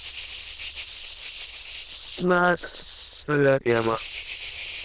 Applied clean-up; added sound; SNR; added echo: neural diffusion model UNIVERSE++.